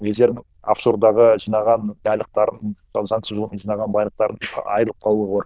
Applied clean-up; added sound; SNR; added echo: neural diffusion model UNIVERSE++.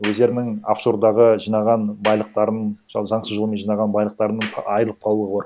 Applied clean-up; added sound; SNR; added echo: none; Clapping; 17 dB; none.